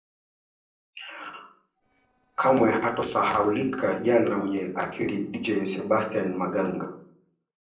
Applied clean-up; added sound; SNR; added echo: neural separator model SepFormer DNS4.